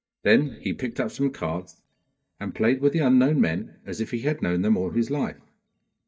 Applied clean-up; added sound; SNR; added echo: neural mask model DeepFilterNet 3.